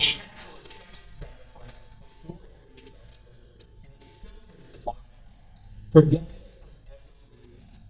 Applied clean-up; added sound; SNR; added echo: neural mask model DeepFilterNet 3.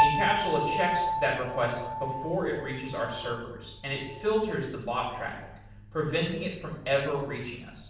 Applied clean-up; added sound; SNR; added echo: none; Piano; 3 dB; reverberation time 0.7 s.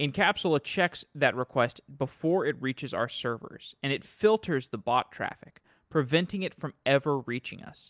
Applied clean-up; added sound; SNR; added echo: none; none; none; none.